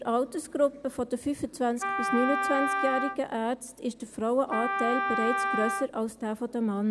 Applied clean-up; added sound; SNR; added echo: none; Wind instrument, woodwind instrument; 2 dB; none.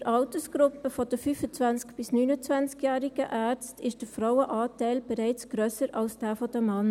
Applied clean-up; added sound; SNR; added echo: none; none; none; none.